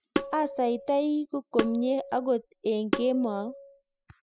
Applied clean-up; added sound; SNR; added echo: classical method spectral subtraction.